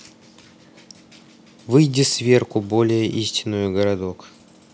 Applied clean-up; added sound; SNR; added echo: none; none; none; none.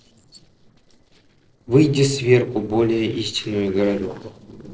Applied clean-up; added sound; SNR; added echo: neural separator model SepFormer DNS4.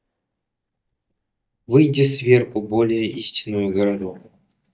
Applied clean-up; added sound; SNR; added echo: neural mask model DeepFilterNet 3.